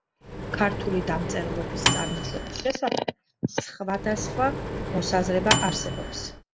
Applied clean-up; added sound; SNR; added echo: none; Microwave oven; 1 dB; none.